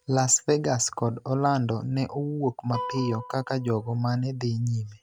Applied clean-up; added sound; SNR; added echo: neural mask model RNNoise.